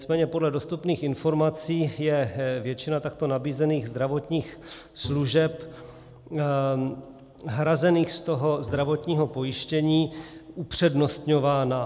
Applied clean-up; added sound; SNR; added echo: none; Bowed string instrument; 20 dB; none.